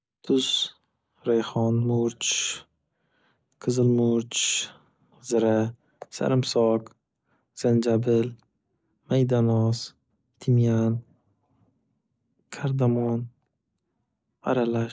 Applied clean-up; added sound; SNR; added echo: none; none; none; none.